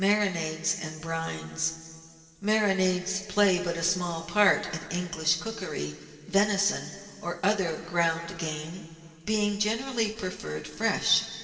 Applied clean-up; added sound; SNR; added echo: none; none; none; reverberation time 2.3 s.